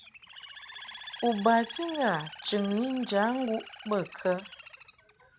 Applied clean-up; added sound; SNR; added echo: none; Bird; 14 dB; none.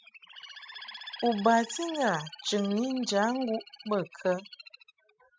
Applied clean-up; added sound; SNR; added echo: classical method spectral subtraction.